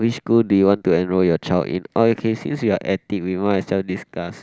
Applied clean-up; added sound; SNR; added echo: none; none; none; none.